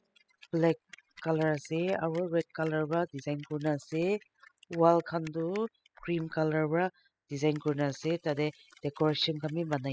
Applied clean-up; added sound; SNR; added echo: classical method spectral subtraction.